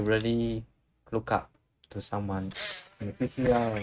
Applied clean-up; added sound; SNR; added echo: neural mask model RNNoise.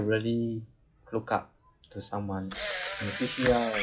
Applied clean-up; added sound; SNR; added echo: classical method log-MMSE.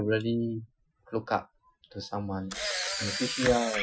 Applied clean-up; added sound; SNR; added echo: classical method Wiener filter.